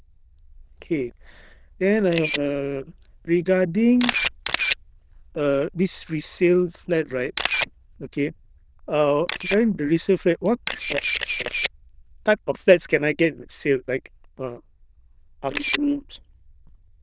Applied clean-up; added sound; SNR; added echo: neural diffusion model UNIVERSE++.